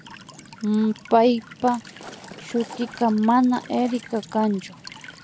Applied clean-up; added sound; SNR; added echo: none; Walk, footsteps / Stream / Trickle, dribble / Chirp, tweet; 18 dB; none.